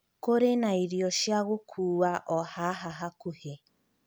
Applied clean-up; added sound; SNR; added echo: none; none; none; none.